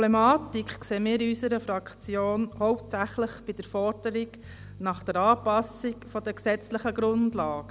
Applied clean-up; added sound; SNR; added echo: none; Bass guitar; 19 dB; none.